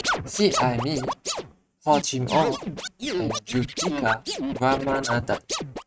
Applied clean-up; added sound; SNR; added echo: neural mask model RNNoise.